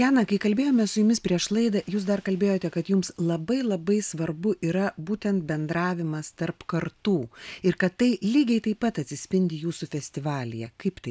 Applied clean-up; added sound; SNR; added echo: none; none; none; none.